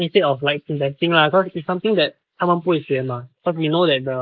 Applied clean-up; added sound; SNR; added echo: neural mask model Resemble Enhance denoiser.